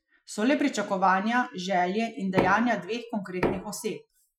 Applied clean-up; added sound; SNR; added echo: classical method Wiener filter.